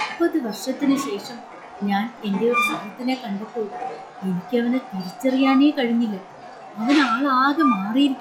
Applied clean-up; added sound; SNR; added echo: classical method log-MMSE.